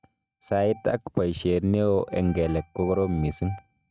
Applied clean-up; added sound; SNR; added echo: neural mask model RNNoise.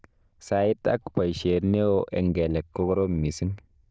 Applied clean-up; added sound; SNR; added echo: neural diffusion model UNIVERSE++.